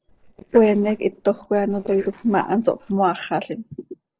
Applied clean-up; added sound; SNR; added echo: neural separator model SepFormer DNS4.